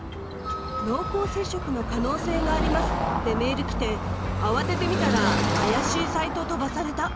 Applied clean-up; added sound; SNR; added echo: none; Car passing by / Traffic noise, roadway noise; -1 dB; none.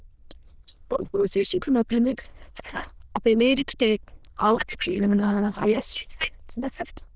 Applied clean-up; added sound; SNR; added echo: neural diffusion model UNIVERSE++.